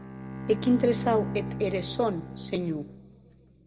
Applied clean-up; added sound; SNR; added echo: none; Bowed string instrument; 8 dB; reverberation time 1.6 s.